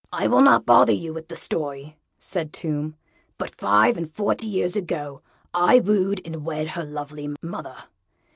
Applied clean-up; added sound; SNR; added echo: none; none; none; none.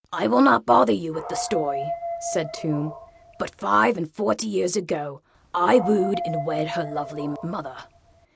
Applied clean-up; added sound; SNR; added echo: none; Dog; 9 dB; none.